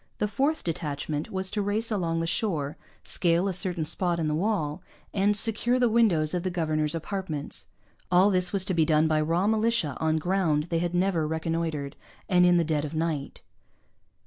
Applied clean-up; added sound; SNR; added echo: none; none; none; none.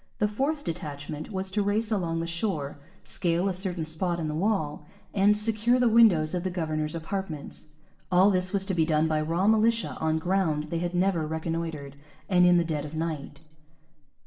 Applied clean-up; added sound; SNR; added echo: none; none; none; reverberation time 1.5 s.